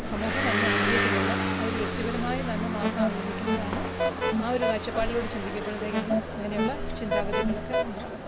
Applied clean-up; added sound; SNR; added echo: none; Motor vehicle (road) / Engine + Alarm; -5 dB; none.